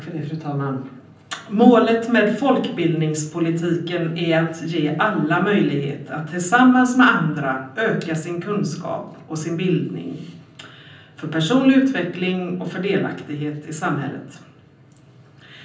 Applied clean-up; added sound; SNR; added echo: none; none; none; reverberation time 0.6 s.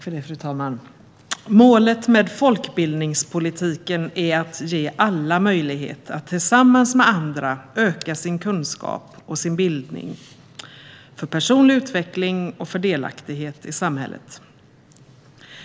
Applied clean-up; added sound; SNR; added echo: none; none; none; none.